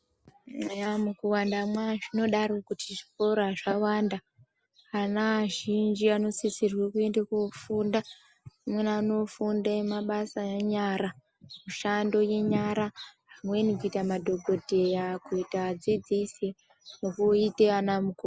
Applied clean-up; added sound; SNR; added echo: none; none; none; none.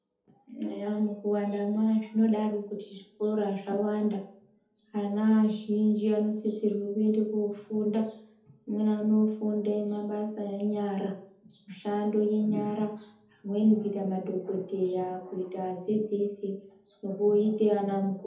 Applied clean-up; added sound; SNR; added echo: none; none; none; reverberation time 0.6 s.